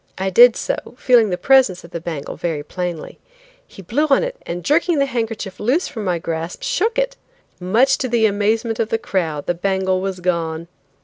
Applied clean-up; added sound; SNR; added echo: none; none; none; none.